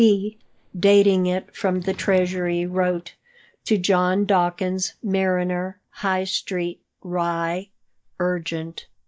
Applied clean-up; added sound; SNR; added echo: neural mask model DeepFilterNet 3.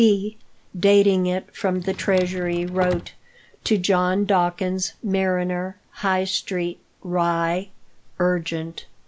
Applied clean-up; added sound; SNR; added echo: none; Drawer open or close; 14 dB; none.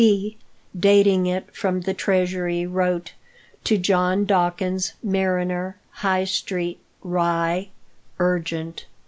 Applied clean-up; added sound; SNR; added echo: none; none; none; none.